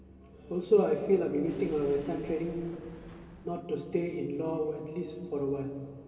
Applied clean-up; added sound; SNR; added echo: none; Engine / Car; 19 dB; reverberation time 2.3 s.